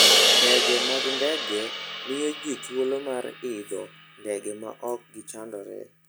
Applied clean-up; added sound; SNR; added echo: none; Crash cymbal; -5 dB; none.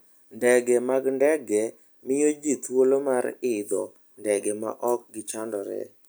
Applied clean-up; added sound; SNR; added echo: none; none; none; none.